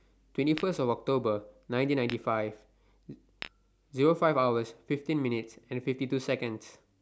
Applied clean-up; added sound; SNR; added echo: none; Tap / Glass; 17 dB; none.